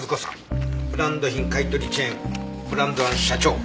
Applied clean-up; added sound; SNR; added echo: none; none; none; none.